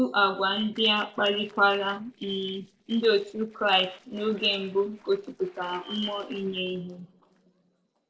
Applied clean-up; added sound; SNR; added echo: neural separator model SepFormer DNS4.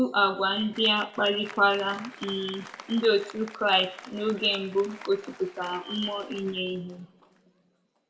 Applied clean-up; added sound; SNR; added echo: none; Applause; 19 dB; reverberation time 0.6 s.